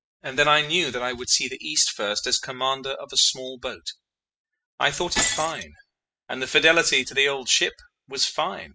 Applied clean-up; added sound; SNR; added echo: classical method spectral subtraction.